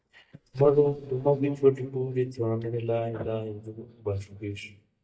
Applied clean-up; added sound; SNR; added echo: neural mask model DeepFilterNet 3.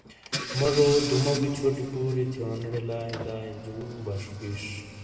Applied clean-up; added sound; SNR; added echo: none; Engine / Car; 10 dB; reverberation time 2.4 s.